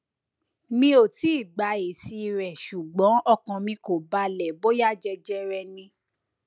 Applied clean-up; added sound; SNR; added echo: none; none; none; none.